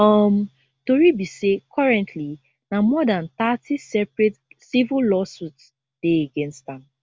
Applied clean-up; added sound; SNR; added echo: none; none; none; none.